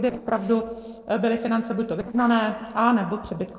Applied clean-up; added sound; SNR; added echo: neural separator model SepFormer DNS4.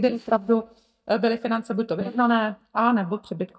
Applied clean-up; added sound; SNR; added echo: neural mask model DeepFilterNet 3.